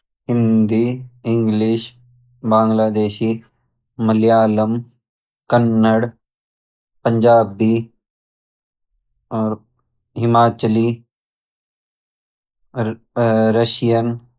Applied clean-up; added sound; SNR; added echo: neural mask model Resemble Enhance denoiser.